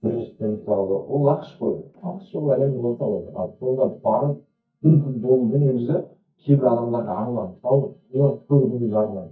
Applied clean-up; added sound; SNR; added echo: neural mask model DeepFilterNet 3.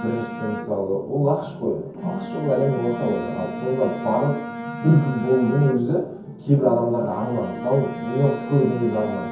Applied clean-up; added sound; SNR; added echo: none; Bowed string instrument; 11 dB; reverberation time 0.6 s.